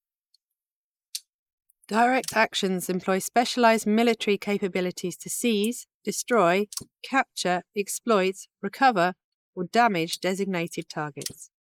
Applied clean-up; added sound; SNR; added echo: neural mask model Resemble Enhance denoiser.